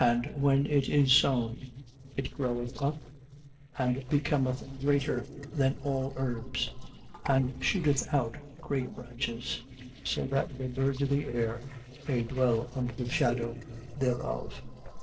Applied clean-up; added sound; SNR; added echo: neural separator model SepFormer DNS4.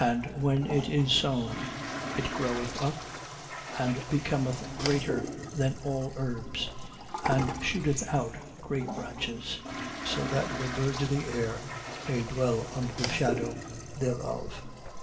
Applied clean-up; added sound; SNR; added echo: none; Toilet flush; 7 dB; reverberation time 2.3 s.